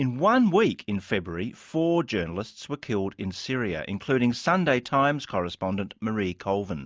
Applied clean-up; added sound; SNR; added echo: none; none; none; none.